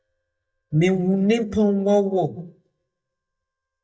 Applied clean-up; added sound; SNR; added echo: neural mask model DeepFilterNet 3.